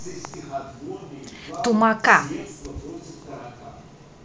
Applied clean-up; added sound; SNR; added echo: none; none; none; none.